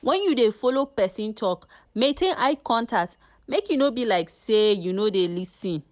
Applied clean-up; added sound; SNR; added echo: none; none; none; none.